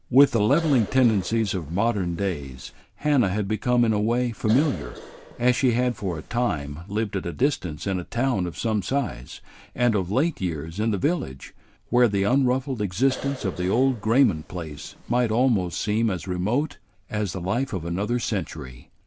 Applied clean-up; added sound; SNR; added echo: none; Cough; 18 dB; none.